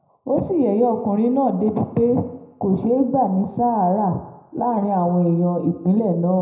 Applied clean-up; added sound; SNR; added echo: none; none; none; reverberation time 0.7 s.